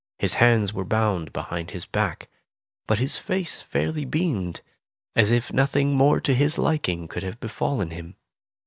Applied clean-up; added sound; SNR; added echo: none; none; none; none.